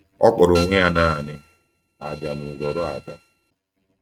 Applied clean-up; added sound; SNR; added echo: neural mask model RNNoise.